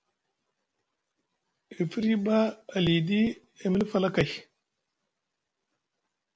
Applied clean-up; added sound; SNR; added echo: none; none; none; none.